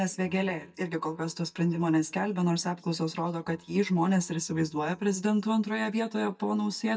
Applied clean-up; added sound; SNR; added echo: neural mask model DeepFilterNet 3.